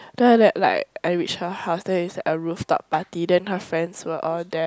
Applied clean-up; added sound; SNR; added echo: none; none; none; none.